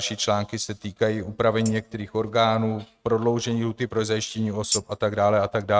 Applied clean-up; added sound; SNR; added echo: neural mask model RNNoise.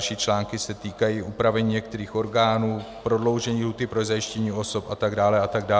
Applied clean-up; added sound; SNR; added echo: none; none; none; none.